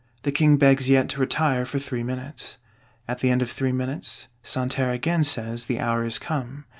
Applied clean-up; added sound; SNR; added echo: none; none; none; none.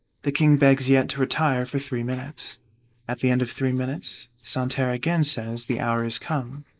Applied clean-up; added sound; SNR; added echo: neural mask model Resemble Enhance denoiser.